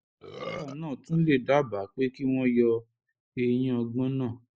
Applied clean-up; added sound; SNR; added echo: neural mask model Resemble Enhance denoiser.